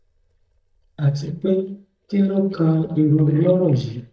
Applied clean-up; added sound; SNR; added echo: neural mask model DeepFilterNet 3.